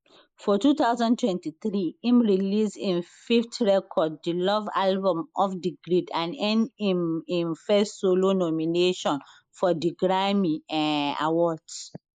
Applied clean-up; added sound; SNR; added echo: neural mask model Resemble Enhance denoiser.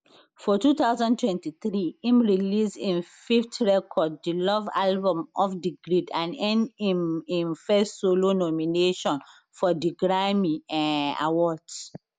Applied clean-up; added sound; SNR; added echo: none; none; none; none.